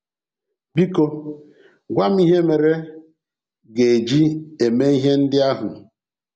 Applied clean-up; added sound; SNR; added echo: none; none; none; none.